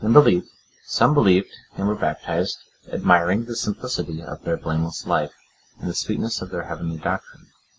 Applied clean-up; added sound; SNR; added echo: none; none; none; none.